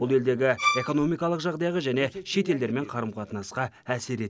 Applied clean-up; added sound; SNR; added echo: none; Bowed string instrument; 2 dB; none.